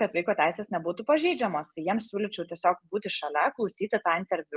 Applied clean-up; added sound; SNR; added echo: none; none; none; none.